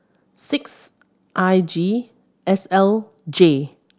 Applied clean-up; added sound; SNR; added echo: none; none; none; none.